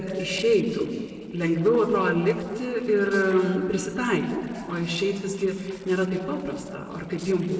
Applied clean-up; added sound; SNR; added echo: neural separator model SepFormer DNS4.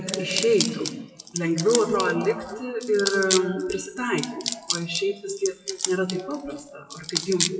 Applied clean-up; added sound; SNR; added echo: classical method WPE with log-MMSE.